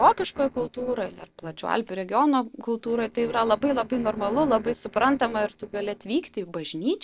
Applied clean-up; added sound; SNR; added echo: neural separator model SepFormer DNS4.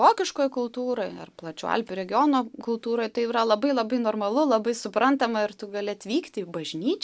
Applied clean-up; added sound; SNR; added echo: none; none; none; none.